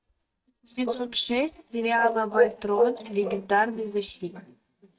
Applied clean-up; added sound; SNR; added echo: neural mask model DeepFilterNet 3.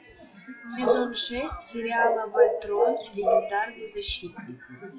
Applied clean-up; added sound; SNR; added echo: classical method WPE with log-MMSE.